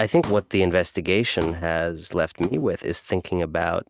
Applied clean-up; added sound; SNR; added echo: neural mask model RNNoise.